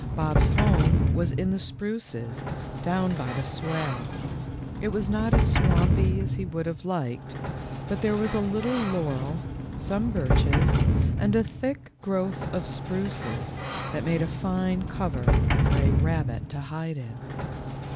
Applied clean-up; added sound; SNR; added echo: none; Sliding door; -3 dB; none.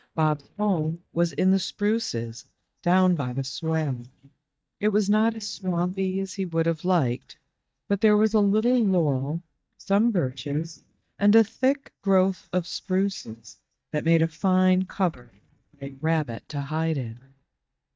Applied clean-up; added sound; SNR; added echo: neural mask model DeepFilterNet 3.